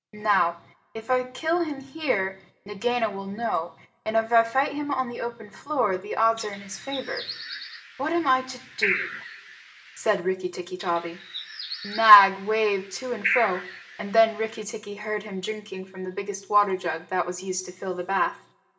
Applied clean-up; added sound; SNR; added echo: none; Bird; 9 dB; reverberation time 0.6 s.